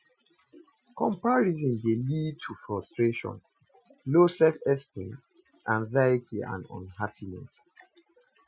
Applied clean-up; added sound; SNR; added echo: classical method Wiener filter.